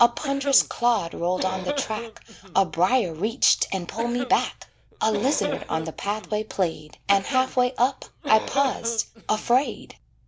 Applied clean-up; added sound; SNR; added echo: none; Cough; 11 dB; none.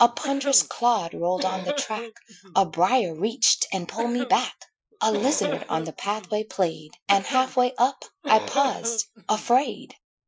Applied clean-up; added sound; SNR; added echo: classical method Wiener filter.